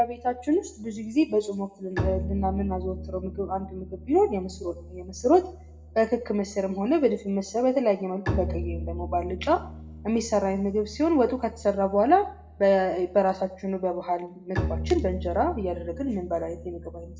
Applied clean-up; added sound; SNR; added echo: none; Bowed string instrument; 10 dB; reverberation time 0.5 s.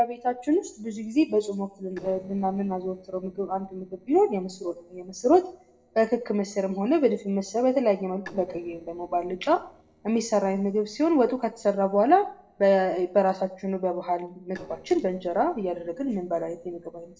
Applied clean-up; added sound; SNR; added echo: neural separator model SepFormer DNS4.